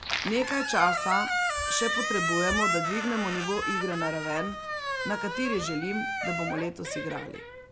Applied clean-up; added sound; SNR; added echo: none; Squeak; 0 dB; none.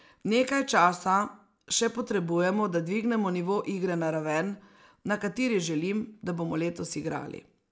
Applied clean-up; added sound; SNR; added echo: none; none; none; none.